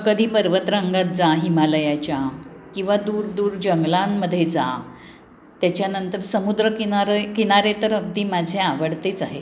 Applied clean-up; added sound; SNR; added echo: none; none; none; none.